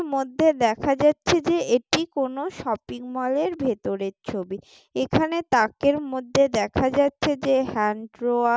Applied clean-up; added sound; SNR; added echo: none; none; none; none.